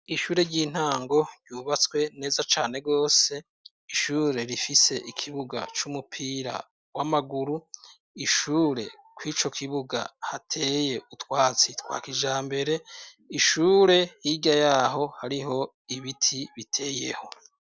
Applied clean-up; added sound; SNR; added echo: none; none; none; none.